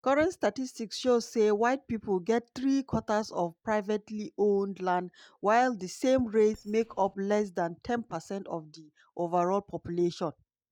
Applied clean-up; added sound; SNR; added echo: neural mask model DeepFilterNet 3.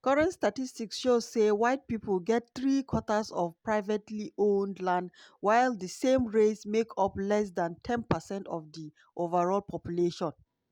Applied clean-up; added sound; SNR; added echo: none; none; none; none.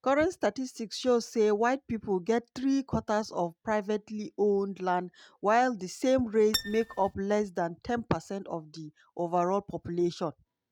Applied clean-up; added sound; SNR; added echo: neural mask model RNNoise.